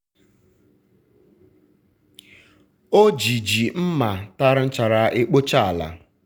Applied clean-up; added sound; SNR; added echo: none; none; none; none.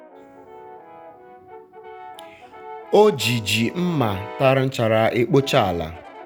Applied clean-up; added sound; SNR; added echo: none; Brass instrument; 18 dB; none.